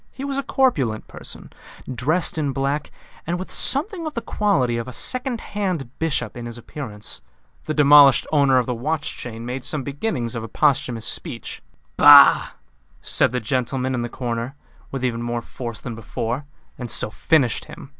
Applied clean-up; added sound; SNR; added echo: none; none; none; none.